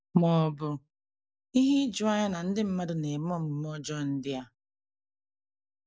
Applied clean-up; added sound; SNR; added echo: none; none; none; none.